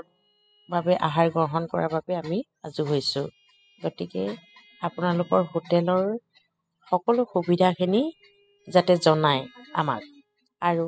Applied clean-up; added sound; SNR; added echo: classical method spectral subtraction.